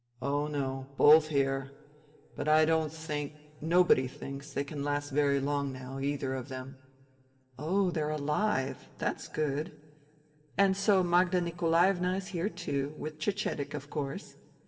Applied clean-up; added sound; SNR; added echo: none; none; none; reverberation time 1.5 s.